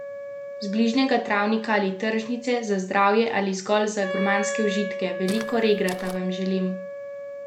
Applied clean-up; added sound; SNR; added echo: none; Walk, footsteps + Wind instrument, woodwind instrument; 9 dB; none.